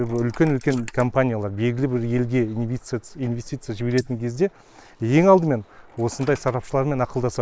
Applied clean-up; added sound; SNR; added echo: neural mask model Resemble Enhance denoiser.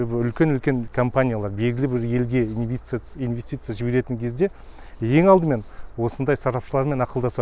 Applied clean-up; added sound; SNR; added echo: none; none; none; none.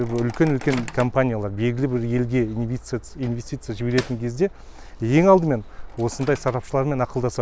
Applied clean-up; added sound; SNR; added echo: none; Microwave oven; 20 dB; none.